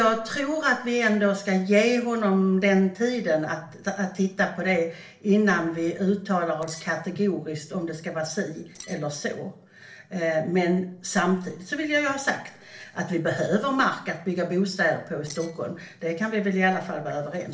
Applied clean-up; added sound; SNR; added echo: neural separator model SepFormer DNS4.